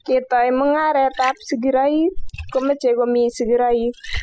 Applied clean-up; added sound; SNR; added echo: classical method spectral subtraction.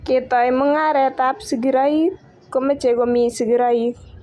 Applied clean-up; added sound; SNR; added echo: none; none; none; none.